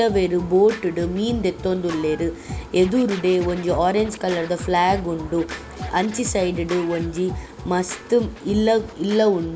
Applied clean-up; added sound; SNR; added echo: none; Scratching (performance technique); 13 dB; none.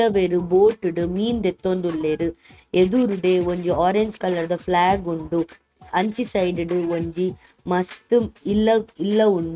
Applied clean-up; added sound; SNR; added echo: neural mask model RNNoise.